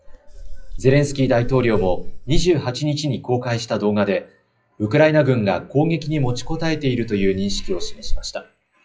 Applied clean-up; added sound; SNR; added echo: classical method WPE with log-MMSE.